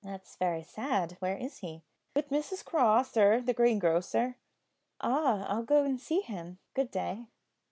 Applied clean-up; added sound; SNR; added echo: none; none; none; none.